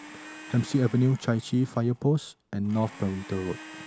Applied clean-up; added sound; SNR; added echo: none; Domestic sounds, home sounds; 19 dB; none.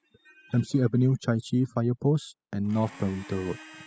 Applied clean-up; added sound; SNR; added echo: classical method spectral subtraction.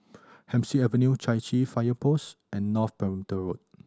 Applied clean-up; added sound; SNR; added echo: none; none; none; none.